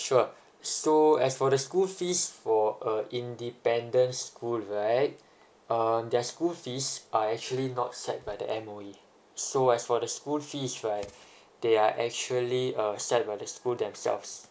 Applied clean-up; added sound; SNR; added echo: none; none; none; none.